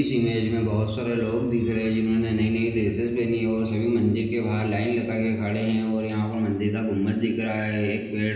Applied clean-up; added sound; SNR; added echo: none; none; none; reverberation time 1.0 s.